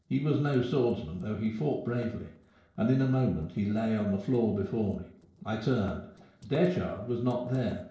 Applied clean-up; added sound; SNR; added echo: neural separator model SepFormer DNS4.